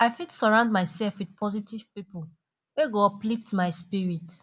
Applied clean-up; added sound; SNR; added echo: none; none; none; none.